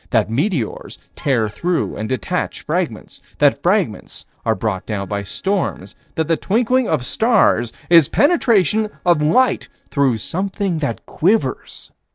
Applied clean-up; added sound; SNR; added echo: neural separator model SepFormer DNS4.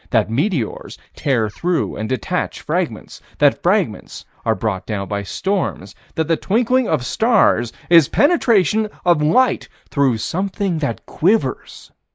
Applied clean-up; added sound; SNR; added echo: neural mask model Resemble Enhance denoiser.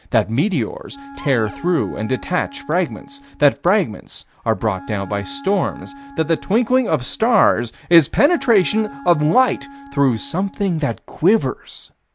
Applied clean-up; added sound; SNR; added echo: none; Wind instrument, woodwind instrument + Cupboard open or close; 19 dB; none.